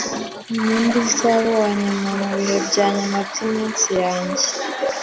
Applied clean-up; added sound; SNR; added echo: none; Toilet flush; 9 dB; none.